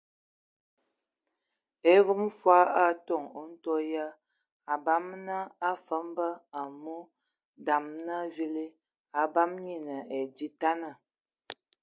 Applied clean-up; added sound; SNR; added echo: none; none; none; none.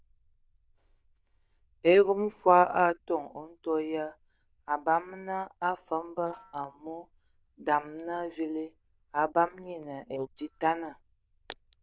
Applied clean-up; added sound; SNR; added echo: neural diffusion model UNIVERSE++.